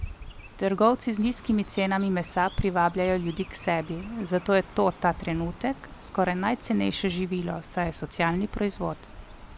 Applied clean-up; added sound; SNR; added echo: none; Chirp, tweet; 16 dB; none.